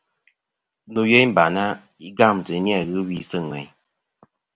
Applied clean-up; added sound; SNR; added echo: none; none; none; none.